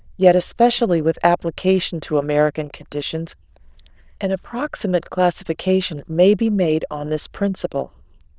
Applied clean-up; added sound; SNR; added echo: neural diffusion model UNIVERSE++.